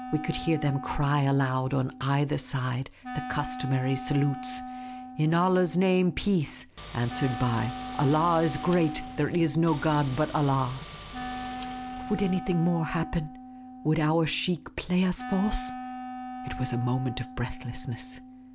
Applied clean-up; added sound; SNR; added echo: none; Wind instrument, woodwind instrument + Car; 11 dB; none.